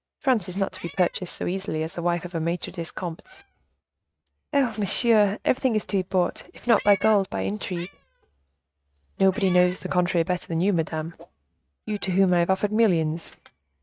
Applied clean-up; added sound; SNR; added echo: neural mask model RNNoise.